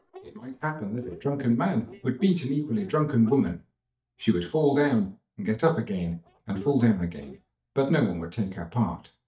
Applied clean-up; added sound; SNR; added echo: neural mask model DeepFilterNet 3.